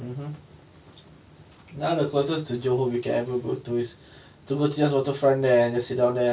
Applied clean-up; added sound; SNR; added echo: none; none; none; none.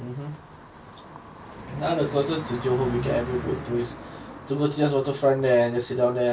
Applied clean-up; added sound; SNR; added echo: none; Car passing by; 12 dB; none.